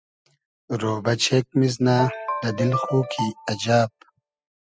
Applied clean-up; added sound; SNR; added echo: classical method spectral subtraction.